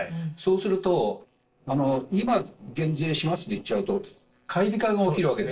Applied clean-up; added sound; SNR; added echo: neural separator model SepFormer DNS4.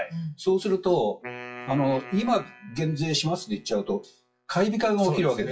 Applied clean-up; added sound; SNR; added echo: classical method WPE with log-MMSE.